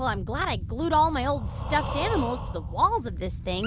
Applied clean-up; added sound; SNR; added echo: none; Breathing; 12 dB; none.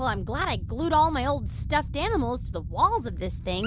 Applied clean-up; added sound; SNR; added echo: none; none; none; none.